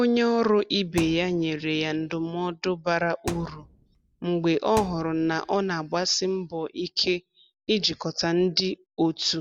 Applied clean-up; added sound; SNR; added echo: none; Thump, thud; 15 dB; none.